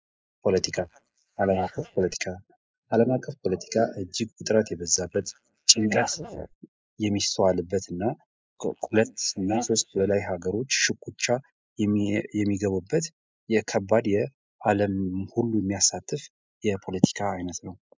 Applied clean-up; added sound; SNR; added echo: neural mask model Resemble Enhance denoiser.